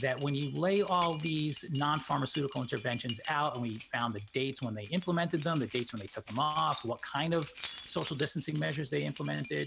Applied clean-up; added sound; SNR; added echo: none; Keys jangling; 0 dB; none.